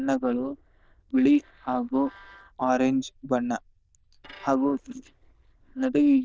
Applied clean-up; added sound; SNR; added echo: neural diffusion model UNIVERSE++.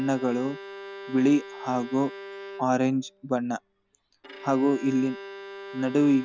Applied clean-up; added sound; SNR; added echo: none; Bowed string instrument; 14 dB; none.